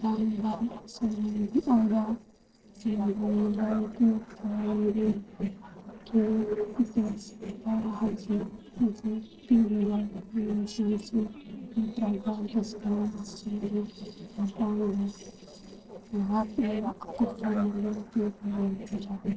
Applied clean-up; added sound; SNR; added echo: neural separator model SepFormer DNS4.